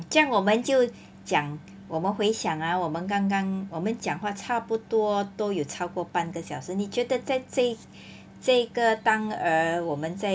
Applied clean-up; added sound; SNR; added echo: none; none; none; none.